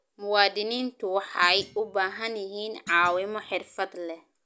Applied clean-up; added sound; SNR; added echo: none; Thump, thud; 19 dB; none.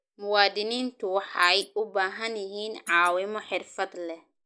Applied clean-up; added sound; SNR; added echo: neural mask model Resemble Enhance denoiser.